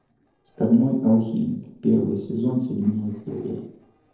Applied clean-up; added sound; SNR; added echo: neural separator model SepFormer DNS4.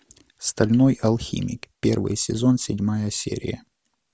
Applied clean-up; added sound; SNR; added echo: none; none; none; none.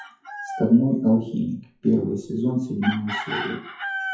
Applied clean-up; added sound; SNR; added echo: classical method WPE with log-MMSE.